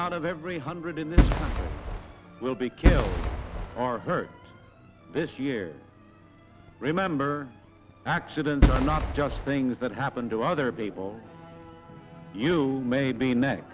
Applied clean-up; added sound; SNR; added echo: none; Fireworks; -5 dB; none.